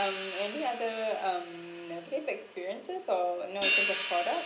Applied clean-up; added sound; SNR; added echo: none; Hi-hat; 2 dB; reverberation time 0.5 s.